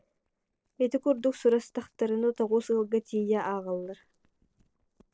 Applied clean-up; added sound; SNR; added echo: neural separator model SepFormer DNS4.